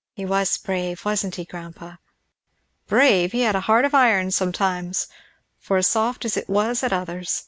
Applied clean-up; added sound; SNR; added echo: none; none; none; none.